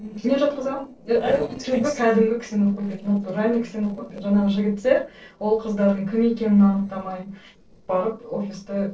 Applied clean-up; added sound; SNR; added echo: neural separator model SepFormer DNS4.